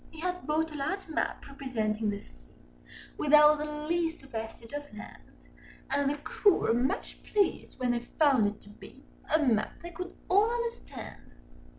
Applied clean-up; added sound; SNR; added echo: none; none; none; none.